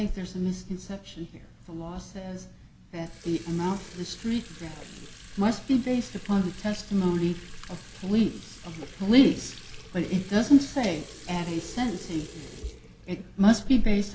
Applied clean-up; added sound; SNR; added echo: none; Sink (filling or washing) / Water tap, faucet; 10 dB; none.